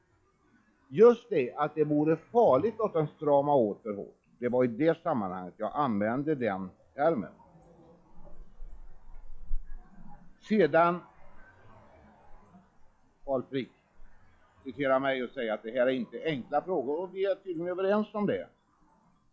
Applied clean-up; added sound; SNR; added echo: classical method log-MMSE.